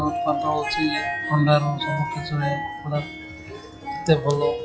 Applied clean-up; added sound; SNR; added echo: classical method log-MMSE.